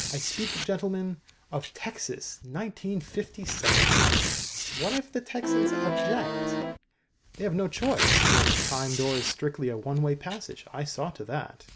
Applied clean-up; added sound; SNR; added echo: none; Tearing + Accordion; -3 dB; none.